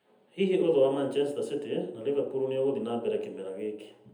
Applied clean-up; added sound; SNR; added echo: none; none; none; reverberation time 0.7 s.